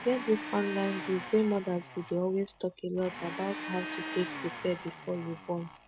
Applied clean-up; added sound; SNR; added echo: none; Domestic sounds, home sounds; 11 dB; none.